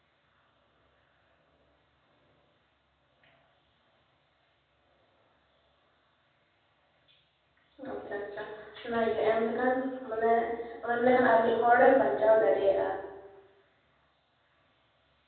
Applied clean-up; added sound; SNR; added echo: none; none; none; reverberation time 1.2 s.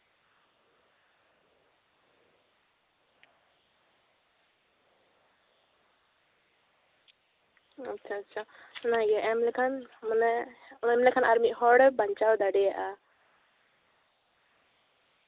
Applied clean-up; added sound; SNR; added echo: none; none; none; none.